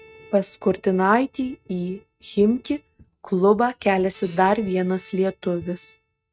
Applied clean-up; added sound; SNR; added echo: neural mask model RNNoise.